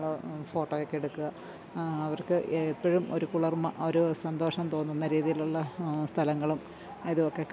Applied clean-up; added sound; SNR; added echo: none; none; none; none.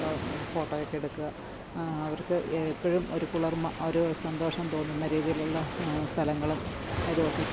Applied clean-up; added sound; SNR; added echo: none; Waves, surf; 6 dB; none.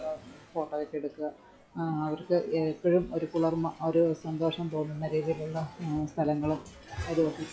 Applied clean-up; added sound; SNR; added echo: classical method log-MMSE.